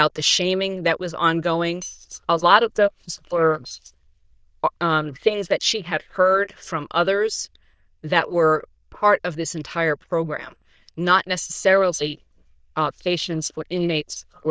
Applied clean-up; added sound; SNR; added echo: neural diffusion model UNIVERSE++.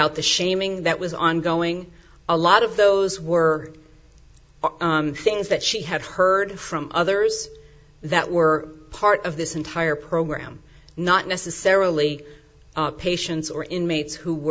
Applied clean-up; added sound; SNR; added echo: none; none; none; none.